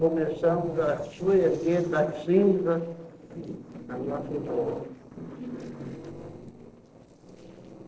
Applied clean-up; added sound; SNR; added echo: neural separator model SepFormer DNS4.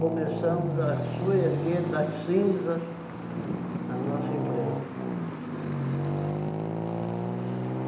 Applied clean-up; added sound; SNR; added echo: none; Traffic noise, roadway noise; 0 dB; reverberation time 0.8 s.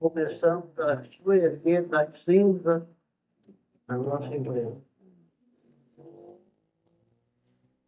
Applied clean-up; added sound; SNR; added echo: neural mask model DeepFilterNet 3.